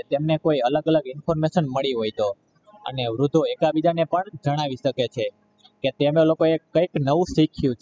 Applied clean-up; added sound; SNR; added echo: classical method spectral subtraction.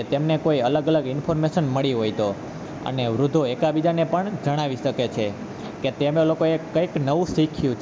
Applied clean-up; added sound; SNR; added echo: none; none; none; none.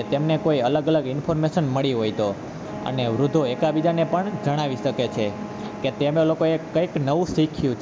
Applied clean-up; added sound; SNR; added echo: none; Wind instrument, woodwind instrument; 17 dB; none.